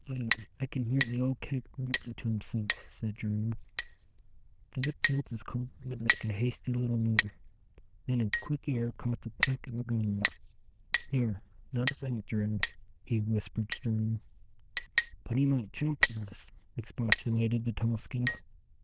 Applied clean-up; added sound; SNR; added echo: neural diffusion model UNIVERSE++.